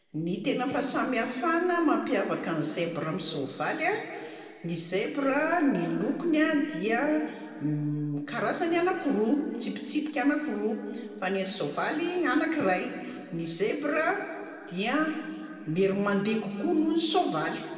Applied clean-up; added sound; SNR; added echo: none; none; none; reverberation time 2.1 s.